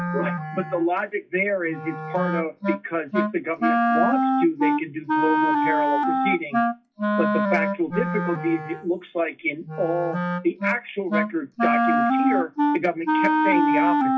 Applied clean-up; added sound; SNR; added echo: classical method WPE with log-MMSE.